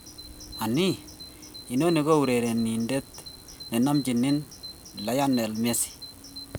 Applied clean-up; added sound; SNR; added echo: none; Bird vocalization, bird call, bird song; 17 dB; none.